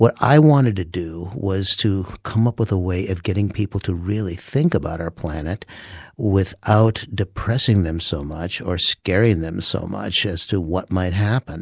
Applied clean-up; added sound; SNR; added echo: none; none; none; none.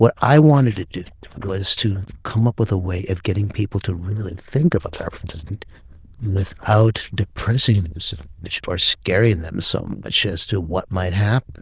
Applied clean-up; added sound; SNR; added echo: neural diffusion model UNIVERSE++.